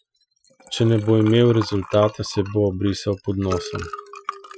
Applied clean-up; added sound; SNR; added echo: classical method Wiener filter.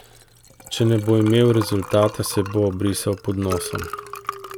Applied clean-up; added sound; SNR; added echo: none; Liquid; 13 dB; none.